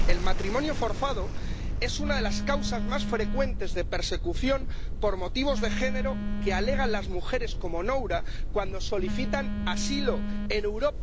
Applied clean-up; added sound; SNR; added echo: none; Thunderstorm + Telephone; -4 dB; none.